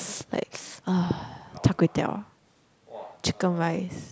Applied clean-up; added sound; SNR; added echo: none; none; none; none.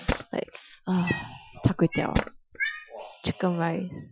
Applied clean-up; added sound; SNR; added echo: classical method Wiener filter.